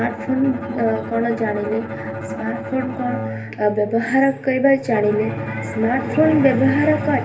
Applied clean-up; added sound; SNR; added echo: none; Bowed string instrument; 10 dB; reverberation time 0.3 s.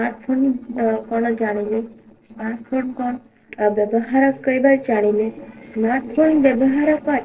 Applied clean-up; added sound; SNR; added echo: neural separator model SepFormer DNS4.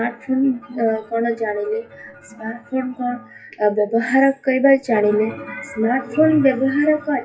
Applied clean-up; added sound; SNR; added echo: classical method WPE with log-MMSE.